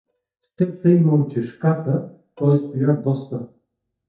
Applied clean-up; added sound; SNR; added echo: neural mask model DeepFilterNet 3.